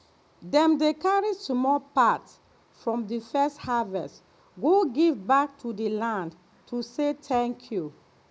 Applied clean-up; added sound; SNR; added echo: none; none; none; none.